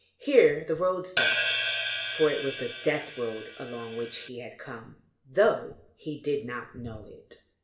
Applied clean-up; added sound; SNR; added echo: none; Hi-hat; 2 dB; reverberation time 0.5 s.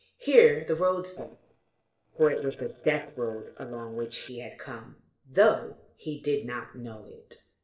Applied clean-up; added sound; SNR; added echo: neural separator model SepFormer DNS4.